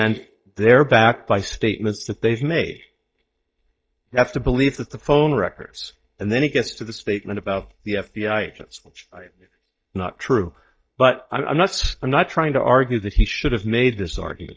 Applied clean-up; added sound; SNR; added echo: neural mask model DeepFilterNet 3.